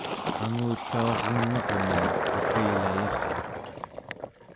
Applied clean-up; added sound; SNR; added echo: none; Fill (with liquid); -2 dB; none.